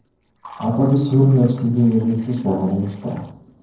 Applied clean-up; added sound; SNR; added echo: neural separator model SepFormer DNS4.